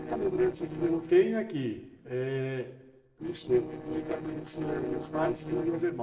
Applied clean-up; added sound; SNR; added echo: neural separator model SepFormer DNS4.